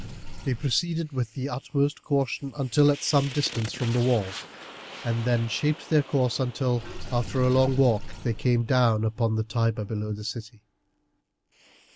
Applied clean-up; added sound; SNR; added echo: none; Sink (filling or washing) / Water + Fire; 14 dB; none.